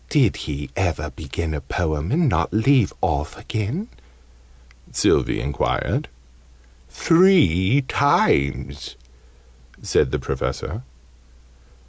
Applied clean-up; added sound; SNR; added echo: none; none; none; none.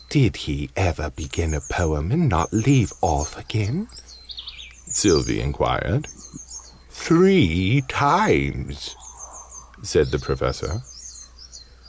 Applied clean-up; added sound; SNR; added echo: none; Bird vocalization, bird call, bird song; 17 dB; none.